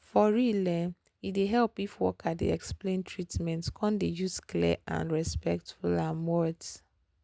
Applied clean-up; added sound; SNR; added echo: none; none; none; none.